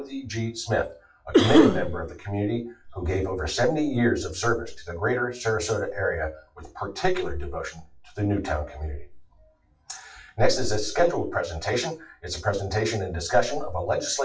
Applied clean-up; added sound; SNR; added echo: classical method WPE with log-MMSE.